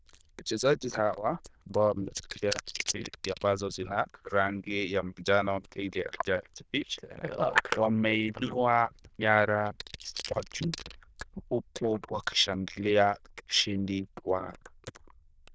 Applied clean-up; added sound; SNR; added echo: neural diffusion model UNIVERSE++.